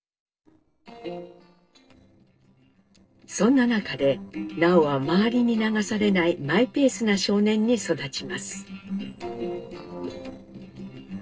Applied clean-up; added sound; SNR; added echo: neural separator model SepFormer DNS4.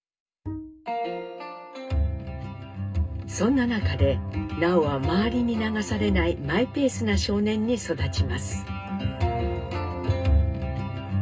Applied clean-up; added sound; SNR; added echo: none; Bowed string instrument; 13 dB; reverberation time 0.2 s.